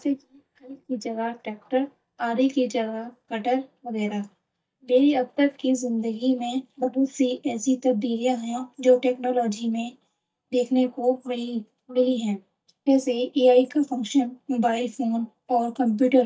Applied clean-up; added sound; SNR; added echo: neural mask model DeepFilterNet 3.